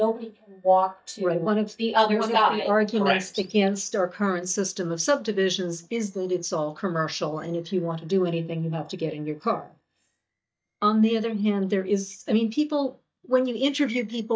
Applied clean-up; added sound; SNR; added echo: neural mask model DeepFilterNet 3.